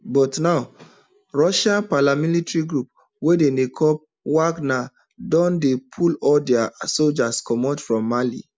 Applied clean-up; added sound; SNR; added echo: none; none; none; none.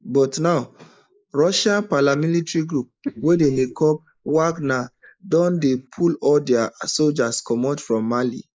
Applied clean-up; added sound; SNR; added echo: neural mask model Resemble Enhance denoiser.